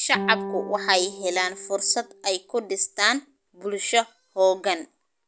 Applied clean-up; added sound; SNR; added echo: none; Guitar; 11 dB; none.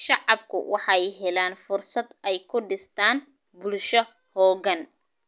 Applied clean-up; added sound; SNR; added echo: none; none; none; none.